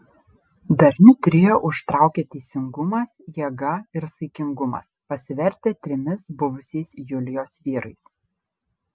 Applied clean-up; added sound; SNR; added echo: none; none; none; none.